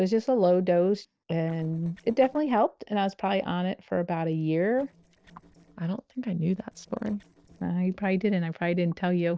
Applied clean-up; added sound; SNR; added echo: neural separator model SepFormer DNS4.